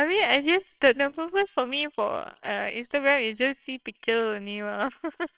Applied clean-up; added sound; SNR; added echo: neural separator model SepFormer WHAMR!.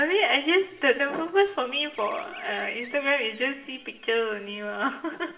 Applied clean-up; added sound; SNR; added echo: none; Animal; 20 dB; reverberation time 0.8 s.